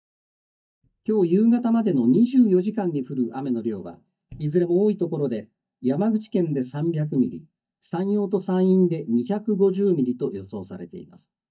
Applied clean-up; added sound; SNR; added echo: neural mask model DeepFilterNet 3.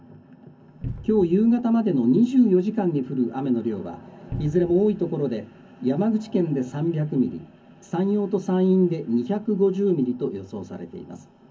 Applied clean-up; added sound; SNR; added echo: none; Cupboard open or close; 12 dB; reverberation time 0.3 s.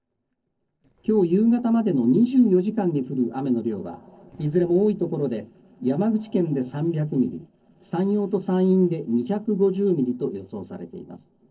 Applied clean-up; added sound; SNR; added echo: neural separator model SepFormer DNS4.